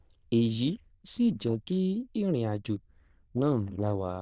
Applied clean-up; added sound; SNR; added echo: neural diffusion model UNIVERSE++.